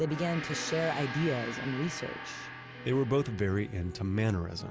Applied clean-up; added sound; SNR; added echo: none; Gong; 11 dB; none.